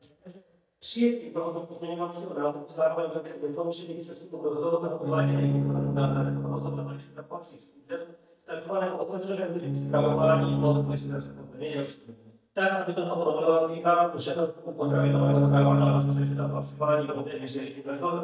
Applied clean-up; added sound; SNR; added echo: neural mask model DeepFilterNet 3.